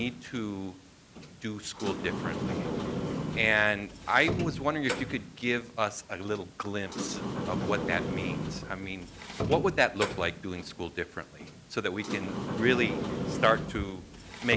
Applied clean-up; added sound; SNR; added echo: none; Sliding door; 4 dB; none.